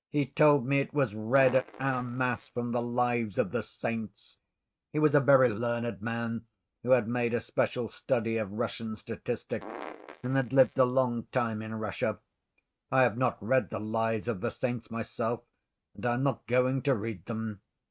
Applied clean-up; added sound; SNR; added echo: neural mask model RNNoise.